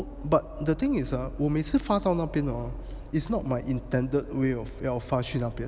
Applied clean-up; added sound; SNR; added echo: none; none; none; none.